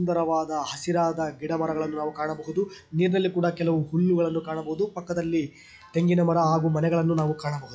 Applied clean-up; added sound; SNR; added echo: classical method log-MMSE.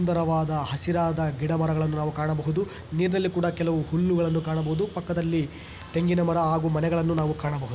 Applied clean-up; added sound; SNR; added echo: none; none; none; none.